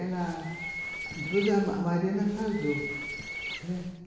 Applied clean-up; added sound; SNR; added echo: none; Bird; 9 dB; reverberation time 1.2 s.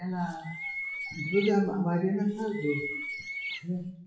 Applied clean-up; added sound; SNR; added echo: classical method WPE with log-MMSE.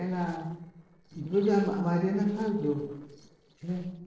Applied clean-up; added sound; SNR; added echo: neural separator model SepFormer DNS4.